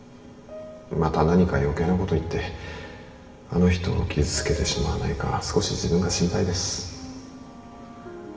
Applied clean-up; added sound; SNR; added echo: none; none; none; reverberation time 1.8 s.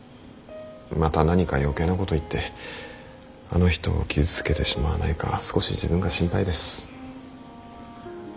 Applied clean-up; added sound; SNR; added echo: none; none; none; none.